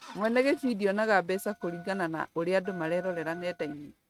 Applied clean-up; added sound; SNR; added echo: neural mask model RNNoise.